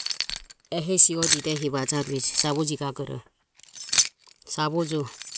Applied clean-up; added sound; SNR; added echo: none; Keys jangling; 4 dB; none.